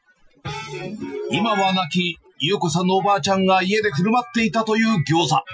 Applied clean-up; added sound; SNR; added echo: classical method Wiener filter.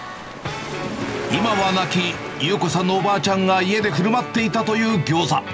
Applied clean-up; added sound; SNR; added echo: none; Waves, surf; 15 dB; none.